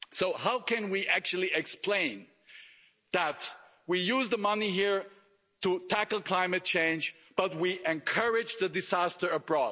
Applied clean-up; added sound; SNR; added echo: none; none; none; none.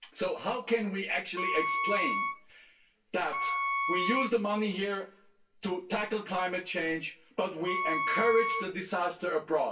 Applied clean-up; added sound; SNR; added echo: none; Wind instrument, woodwind instrument; 1 dB; reverberation time 0.2 s.